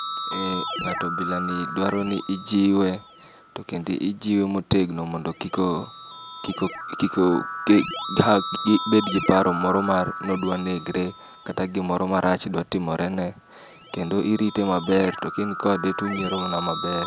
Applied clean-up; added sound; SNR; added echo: none; Keyboard (musical); 10 dB; none.